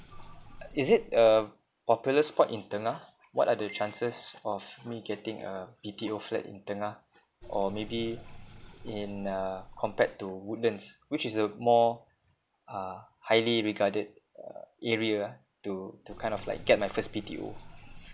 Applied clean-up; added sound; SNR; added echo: none; Sink (filling or washing); 20 dB; none.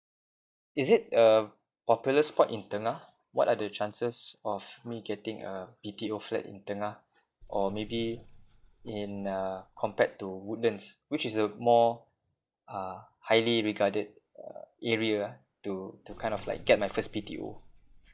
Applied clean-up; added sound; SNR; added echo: neural mask model DeepFilterNet 3.